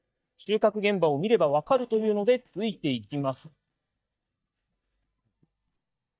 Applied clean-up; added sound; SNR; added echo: neural mask model DeepFilterNet 3.